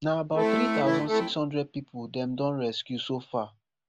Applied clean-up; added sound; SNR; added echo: none; Accordion; -4 dB; none.